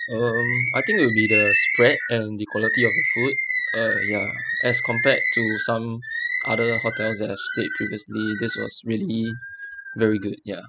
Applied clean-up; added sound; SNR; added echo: classical method spectral subtraction.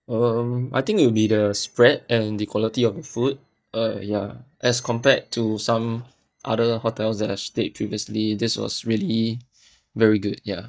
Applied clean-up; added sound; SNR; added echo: neural mask model DeepFilterNet 3.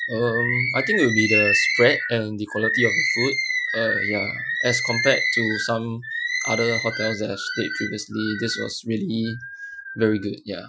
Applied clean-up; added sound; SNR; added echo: classical method Wiener filter.